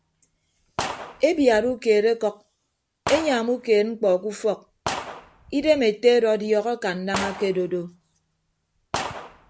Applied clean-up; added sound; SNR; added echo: none; Gunshot, gunfire; 12 dB; none.